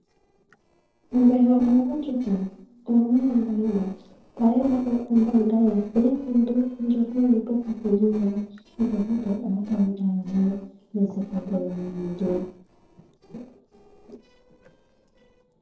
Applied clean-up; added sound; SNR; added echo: neural separator model SepFormer DNS4.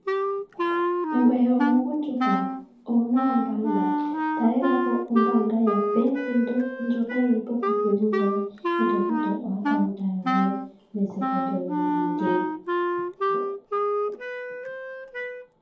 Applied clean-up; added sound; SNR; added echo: none; Wind instrument, woodwind instrument; 1 dB; reverberation time 0.8 s.